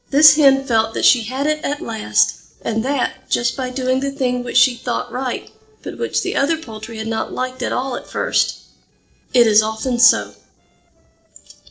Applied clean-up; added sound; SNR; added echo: neural separator model SepFormer DNS4.